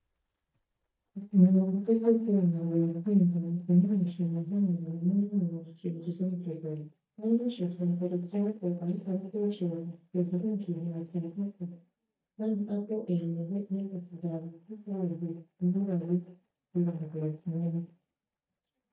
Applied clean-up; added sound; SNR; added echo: neural mask model DeepFilterNet 3.